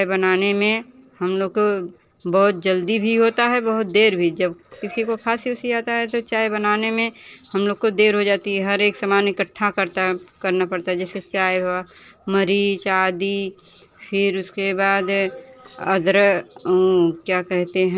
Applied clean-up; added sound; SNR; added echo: neural separator model SepFormer DNS4.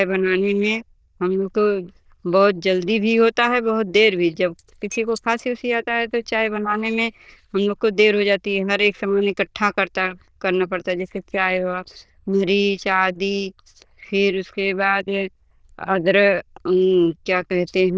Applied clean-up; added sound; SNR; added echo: neural diffusion model UNIVERSE++.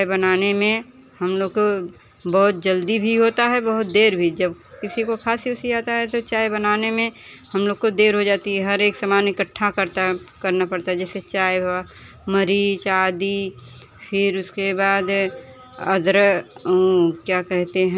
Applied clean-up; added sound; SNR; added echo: none; none; none; none.